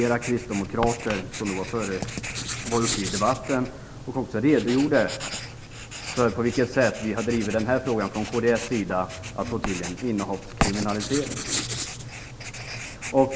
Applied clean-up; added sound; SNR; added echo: none; Writing + Writing; 7 dB; none.